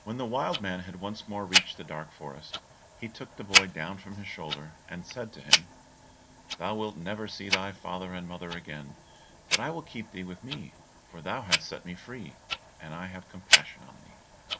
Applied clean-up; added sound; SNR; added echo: none; Tick-tock; -5 dB; none.